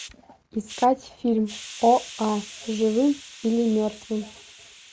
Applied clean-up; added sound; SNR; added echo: none; Hiss; 18 dB; none.